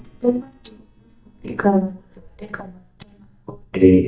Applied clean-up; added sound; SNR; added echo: neural mask model DeepFilterNet 3.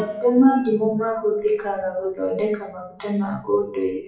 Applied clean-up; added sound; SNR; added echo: classical method WPE with log-MMSE.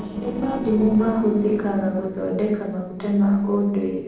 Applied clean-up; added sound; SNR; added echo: neural separator model SepFormer DNS4.